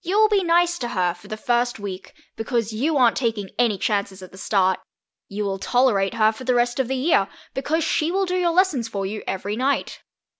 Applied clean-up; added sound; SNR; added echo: none; none; none; none.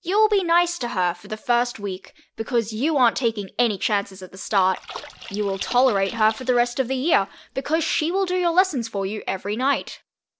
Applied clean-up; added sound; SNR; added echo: neural separator model SepFormer DNS4.